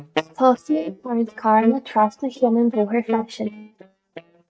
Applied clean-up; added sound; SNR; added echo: neural mask model DeepFilterNet 3.